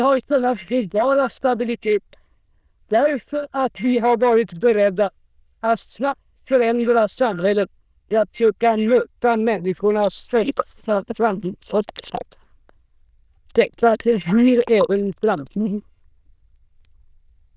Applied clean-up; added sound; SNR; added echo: neural diffusion model UNIVERSE++.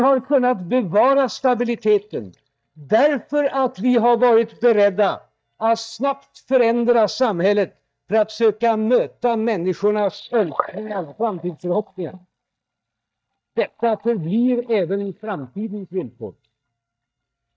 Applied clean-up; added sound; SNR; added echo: neural mask model DeepFilterNet 3.